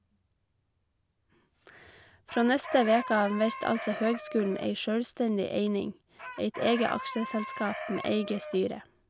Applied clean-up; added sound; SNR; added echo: none; Chicken, rooster; 10 dB; none.